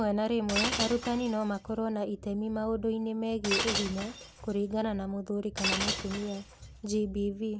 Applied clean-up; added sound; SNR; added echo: none; Shatter; 4 dB; none.